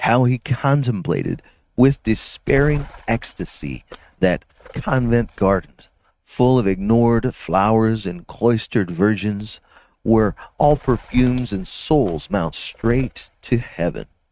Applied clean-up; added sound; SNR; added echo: neural mask model RNNoise.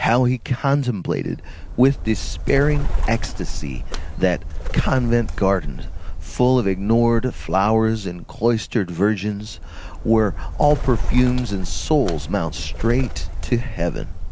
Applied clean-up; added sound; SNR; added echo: none; Bird; 3 dB; none.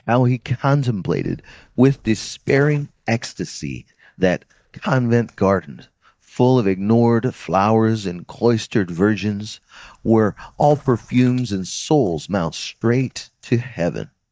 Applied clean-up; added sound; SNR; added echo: neural mask model DeepFilterNet 3.